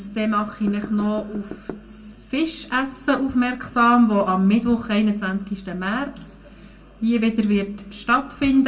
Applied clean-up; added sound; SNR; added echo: none; Knock / Wood; 15 dB; reverberation time 0.2 s.